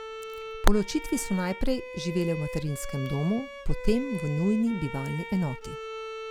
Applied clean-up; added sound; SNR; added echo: none; Bowed string instrument; 12 dB; none.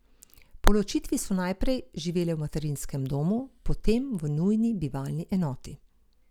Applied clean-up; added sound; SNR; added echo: none; none; none; none.